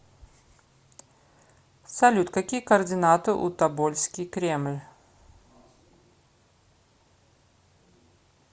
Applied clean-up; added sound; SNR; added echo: none; none; none; none.